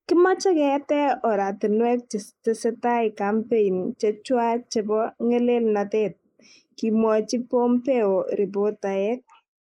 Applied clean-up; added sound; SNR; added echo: neural mask model Resemble Enhance denoiser.